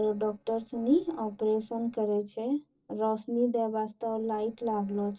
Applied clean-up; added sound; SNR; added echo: neural separator model SepFormer DNS4.